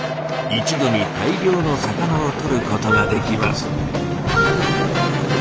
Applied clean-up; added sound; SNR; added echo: none; Wind instrument, woodwind instrument; 5 dB; none.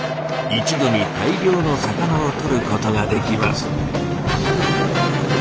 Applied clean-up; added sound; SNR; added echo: none; none; none; none.